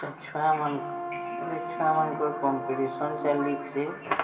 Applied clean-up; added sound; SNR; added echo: none; Brass instrument; 7 dB; reverberation time 2.0 s.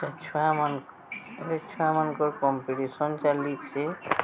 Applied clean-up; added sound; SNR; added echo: none; none; none; none.